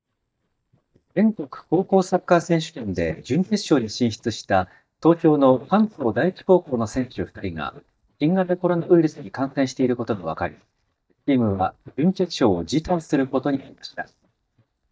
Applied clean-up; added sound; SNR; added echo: neural mask model DeepFilterNet 3.